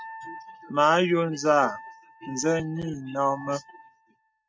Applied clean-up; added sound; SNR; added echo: neural mask model RNNoise.